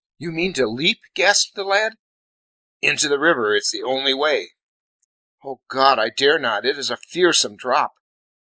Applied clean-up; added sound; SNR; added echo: neural mask model Resemble Enhance denoiser.